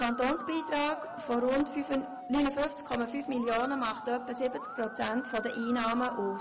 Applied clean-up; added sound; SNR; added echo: none; Musical instrument; 11 dB; none.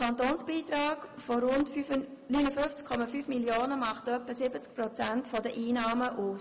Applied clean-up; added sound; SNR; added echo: none; none; none; none.